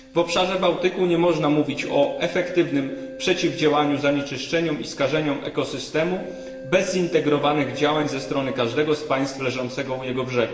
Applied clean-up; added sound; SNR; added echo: none; Keyboard (musical); 17 dB; reverberation time 1.2 s.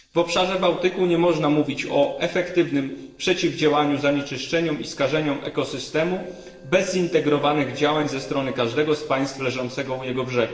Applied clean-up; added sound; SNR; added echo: neural separator model SepFormer DNS4.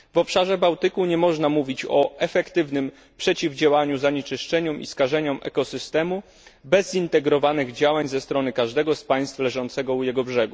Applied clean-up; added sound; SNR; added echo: none; none; none; none.